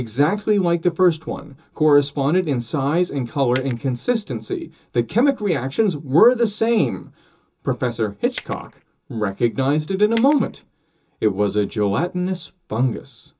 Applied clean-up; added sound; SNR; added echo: none; Coin (dropping); 12 dB; reverberation time 0.2 s.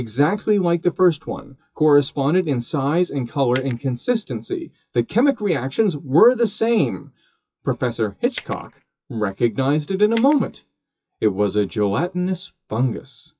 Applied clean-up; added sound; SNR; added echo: classical method WPE with log-MMSE.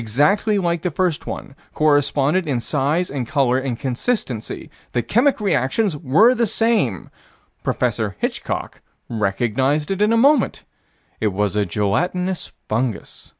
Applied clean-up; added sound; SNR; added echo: none; none; none; none.